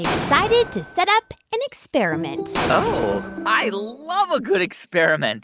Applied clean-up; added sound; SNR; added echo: none; Explosion; 7 dB; none.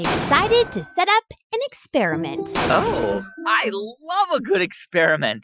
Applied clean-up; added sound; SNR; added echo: classical method Wiener filter.